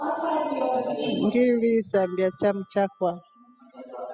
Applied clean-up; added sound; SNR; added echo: classical method spectral subtraction.